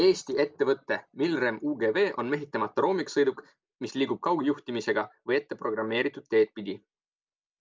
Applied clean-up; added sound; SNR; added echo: none; none; none; none.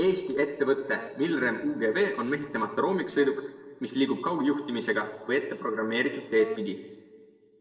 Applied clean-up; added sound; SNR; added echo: neural separator model SepFormer DNS4.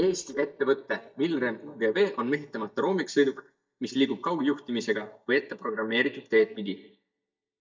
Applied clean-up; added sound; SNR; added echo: neural mask model DeepFilterNet 3.